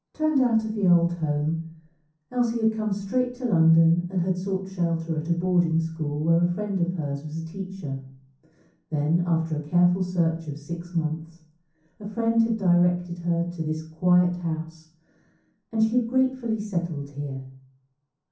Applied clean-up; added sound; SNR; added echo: none; none; none; reverberation time 0.6 s.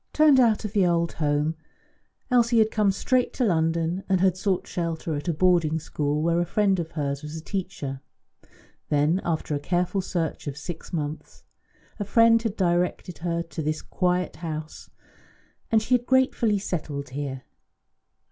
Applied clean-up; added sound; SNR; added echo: none; none; none; none.